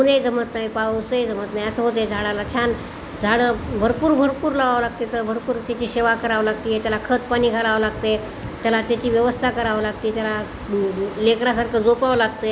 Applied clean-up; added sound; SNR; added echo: none; none; none; none.